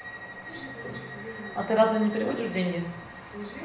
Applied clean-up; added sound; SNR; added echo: none; Bowed string instrument; 16 dB; reverberation time 0.8 s.